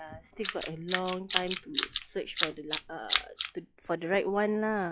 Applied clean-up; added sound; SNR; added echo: classical method log-MMSE.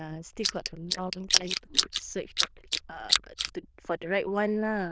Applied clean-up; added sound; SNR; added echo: neural diffusion model UNIVERSE++.